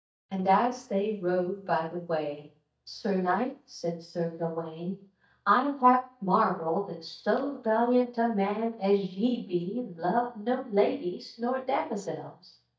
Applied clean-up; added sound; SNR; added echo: neural mask model DeepFilterNet 3.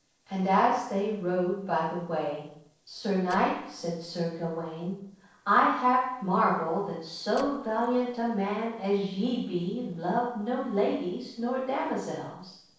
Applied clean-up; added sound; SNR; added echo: neural separator model SepFormer DNS4.